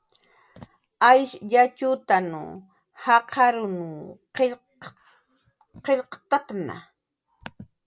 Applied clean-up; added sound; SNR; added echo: none; none; none; none.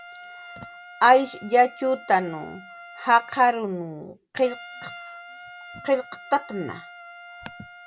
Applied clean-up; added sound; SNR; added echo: none; Trumpet; 18 dB; none.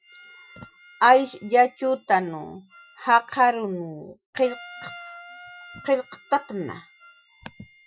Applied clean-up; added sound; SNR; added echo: classical method Wiener filter.